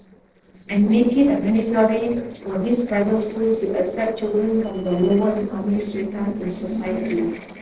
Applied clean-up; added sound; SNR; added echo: neural separator model SepFormer DNS4.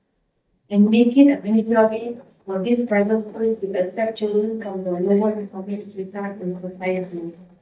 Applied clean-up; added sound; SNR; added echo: neural mask model DeepFilterNet 3.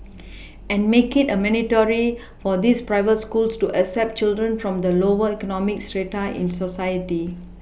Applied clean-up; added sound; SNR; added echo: none; none; none; none.